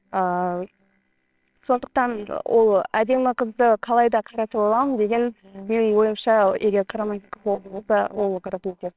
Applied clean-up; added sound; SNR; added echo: neural separator model SepFormer WHAMR!.